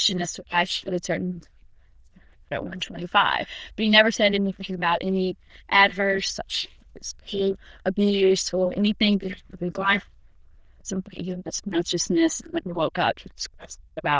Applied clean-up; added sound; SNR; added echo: neural diffusion model UNIVERSE++.